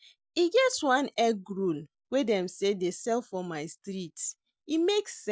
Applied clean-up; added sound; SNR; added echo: none; none; none; none.